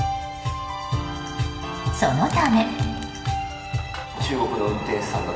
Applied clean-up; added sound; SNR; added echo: none; Crushing; 18 dB; reverberation time 1.4 s.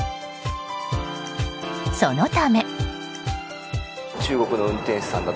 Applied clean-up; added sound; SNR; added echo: none; none; none; none.